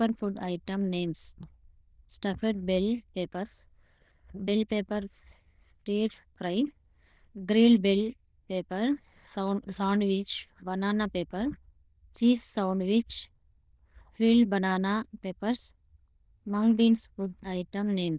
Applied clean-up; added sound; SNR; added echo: neural diffusion model UNIVERSE++.